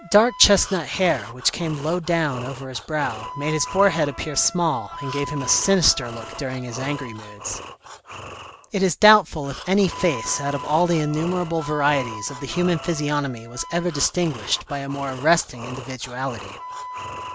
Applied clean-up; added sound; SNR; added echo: none; Wind instrument, woodwind instrument + Breathing; 13 dB; none.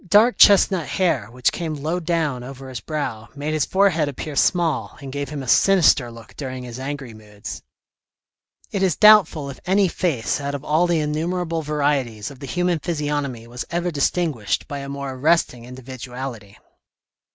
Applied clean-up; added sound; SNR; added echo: none; none; none; none.